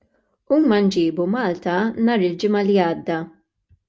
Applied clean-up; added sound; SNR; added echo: none; none; none; none.